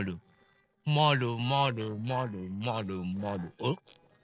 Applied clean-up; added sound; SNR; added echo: neural separator model SepFormer DNS4.